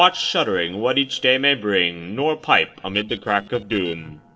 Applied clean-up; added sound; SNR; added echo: neural separator model SepFormer DNS4.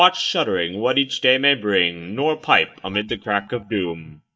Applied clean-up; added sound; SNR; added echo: neural mask model DeepFilterNet 3.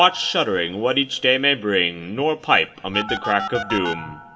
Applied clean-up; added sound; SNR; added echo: none; Telephone; 12 dB; reverberation time 0.3 s.